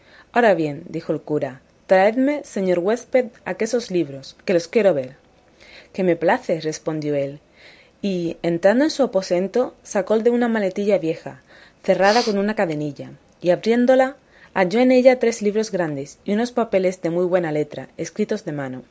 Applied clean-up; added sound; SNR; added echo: none; Breathing; 13 dB; none.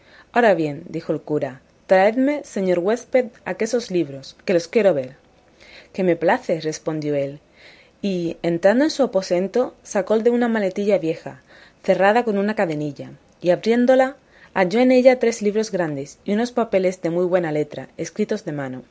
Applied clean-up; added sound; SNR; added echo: none; none; none; none.